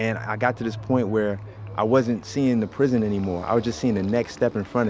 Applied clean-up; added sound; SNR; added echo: none; Motorcycle; 15 dB; none.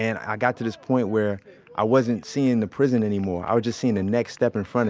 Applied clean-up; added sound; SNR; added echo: none; none; none; none.